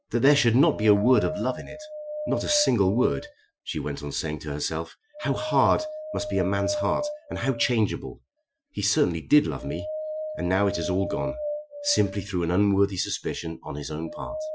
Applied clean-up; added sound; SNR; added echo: classical method Wiener filter.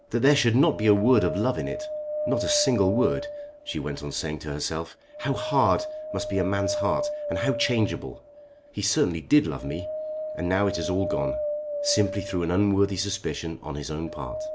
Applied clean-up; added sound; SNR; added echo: none; Wind; 7 dB; none.